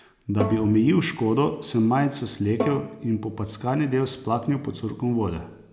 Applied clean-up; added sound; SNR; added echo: none; Bowed string instrument; 11 dB; none.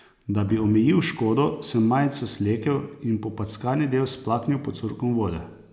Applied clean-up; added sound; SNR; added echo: none; none; none; none.